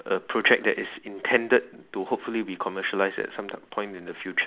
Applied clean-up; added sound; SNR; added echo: none; none; none; none.